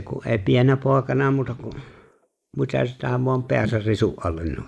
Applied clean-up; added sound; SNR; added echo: neural mask model Resemble Enhance denoiser.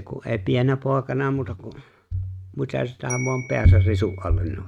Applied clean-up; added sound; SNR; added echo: neural mask model RNNoise.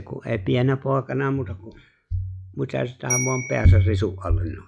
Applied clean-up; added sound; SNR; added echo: classical method log-MMSE.